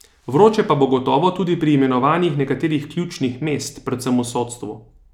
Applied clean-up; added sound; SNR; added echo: none; none; none; none.